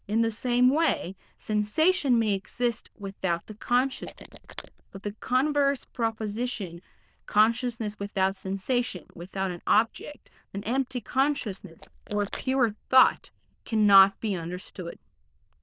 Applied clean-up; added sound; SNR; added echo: neural diffusion model UNIVERSE++.